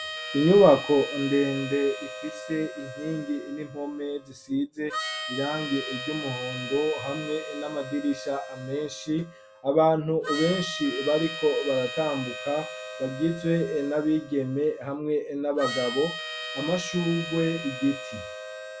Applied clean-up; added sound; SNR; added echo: none; Harmonica; 10 dB; none.